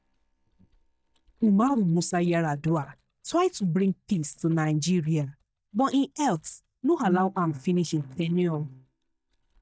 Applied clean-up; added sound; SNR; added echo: neural mask model DeepFilterNet 3.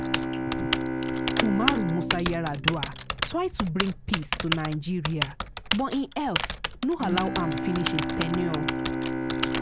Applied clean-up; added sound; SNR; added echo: none; Typing + Bowed string instrument; -1 dB; none.